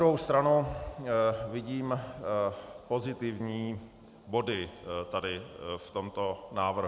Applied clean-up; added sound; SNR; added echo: none; none; none; none.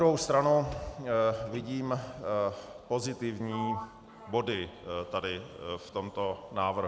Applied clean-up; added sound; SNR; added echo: none; Sliding door; 16 dB; none.